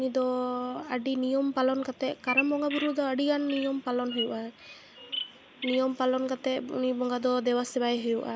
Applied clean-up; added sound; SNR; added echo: none; Bird vocalization, bird call, bird song; 12 dB; none.